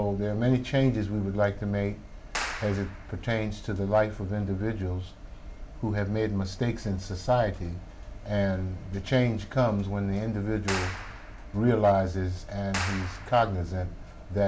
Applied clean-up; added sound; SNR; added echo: none; Clapping; 11 dB; none.